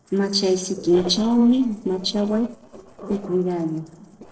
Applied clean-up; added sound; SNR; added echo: neural separator model SepFormer DNS4.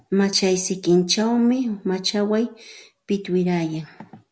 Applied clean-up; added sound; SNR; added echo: none; none; none; none.